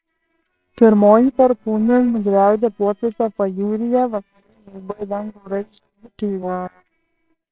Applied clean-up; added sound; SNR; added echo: neural separator model SepFormer WHAMR!.